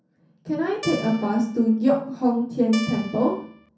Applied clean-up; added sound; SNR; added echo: none; Guitar; 14 dB; reverberation time 0.6 s.